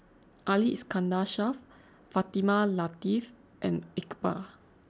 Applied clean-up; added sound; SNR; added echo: none; none; none; none.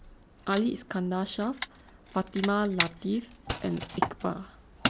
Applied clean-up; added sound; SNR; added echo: none; Wood; 5 dB; none.